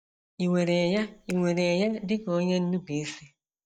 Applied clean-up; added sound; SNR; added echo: neural mask model DeepFilterNet 3.